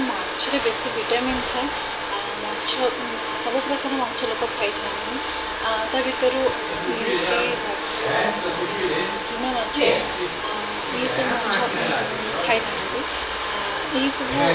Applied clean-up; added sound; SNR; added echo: none; Domestic sounds, home sounds; -2 dB; none.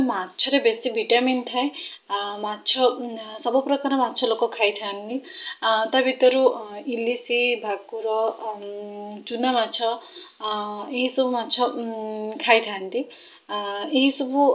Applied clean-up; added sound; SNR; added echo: none; none; none; none.